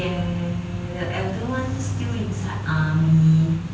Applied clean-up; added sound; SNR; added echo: none; Engine starting; 17 dB; reverberation time 0.9 s.